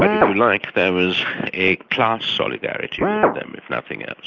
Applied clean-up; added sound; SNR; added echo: neural mask model Resemble Enhance denoiser.